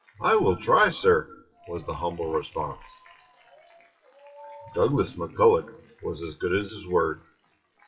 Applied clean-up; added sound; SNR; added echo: classical method WPE with log-MMSE.